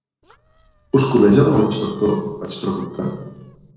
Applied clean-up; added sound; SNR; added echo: neural separator model SepFormer DNS4.